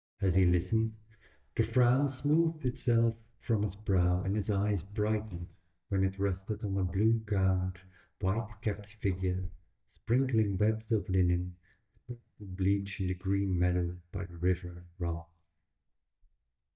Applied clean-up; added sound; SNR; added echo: neural mask model DeepFilterNet 3.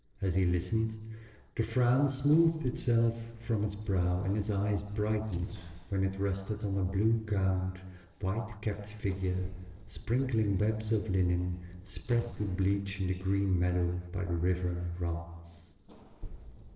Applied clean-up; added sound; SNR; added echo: neural separator model SepFormer DNS4.